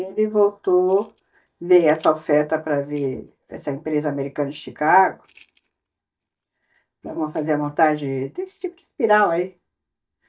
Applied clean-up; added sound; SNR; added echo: neural mask model DeepFilterNet 3.